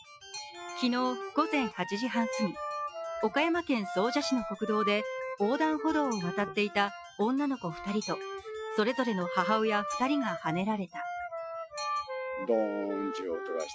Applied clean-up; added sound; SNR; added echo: classical method Wiener filter.